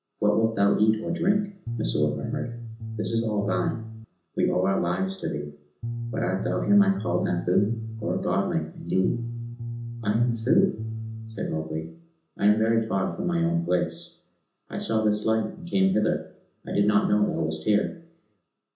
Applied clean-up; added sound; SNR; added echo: none; Bass guitar; 7 dB; reverberation time 0.6 s.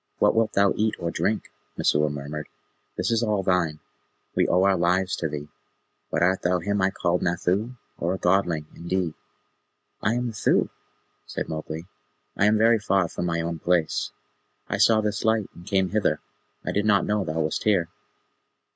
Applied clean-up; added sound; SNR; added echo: none; none; none; none.